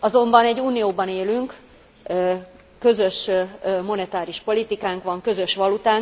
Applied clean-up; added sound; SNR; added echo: none; none; none; none.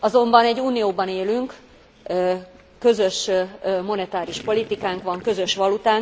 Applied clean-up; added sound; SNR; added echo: none; Gurgling; 18 dB; none.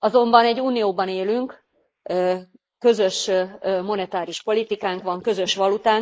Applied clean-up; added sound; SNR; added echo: neural mask model Resemble Enhance denoiser.